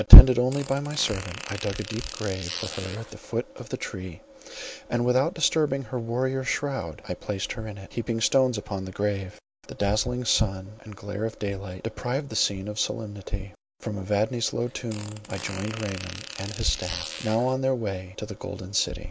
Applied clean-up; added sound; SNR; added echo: none; Fart; 14 dB; none.